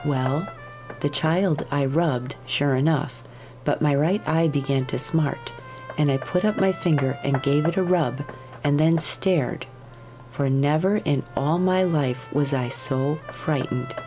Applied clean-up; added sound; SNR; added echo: none; Hammer + Trumpet; 17 dB; none.